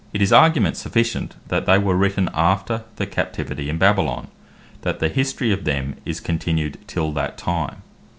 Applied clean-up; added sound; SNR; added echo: none; none; none; none.